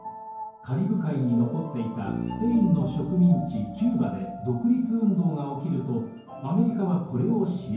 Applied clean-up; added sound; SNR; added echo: none; Bass guitar; 12 dB; reverberation time 0.9 s.